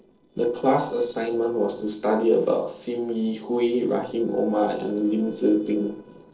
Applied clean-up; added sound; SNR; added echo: neural separator model SepFormer DNS4.